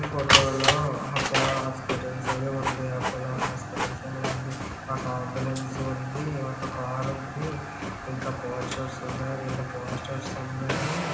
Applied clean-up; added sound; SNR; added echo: none; Printer; 0 dB; reverberation time 0.9 s.